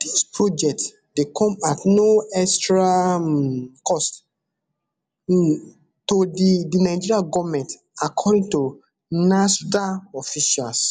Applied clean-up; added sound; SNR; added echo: none; none; none; none.